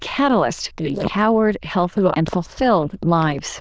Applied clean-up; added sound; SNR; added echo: neural diffusion model UNIVERSE++.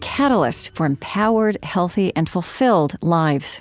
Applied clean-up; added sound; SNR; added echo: none; none; none; none.